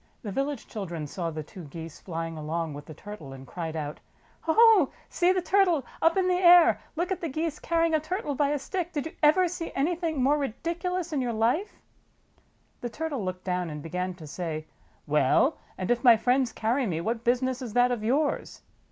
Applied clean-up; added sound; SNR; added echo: none; none; none; none.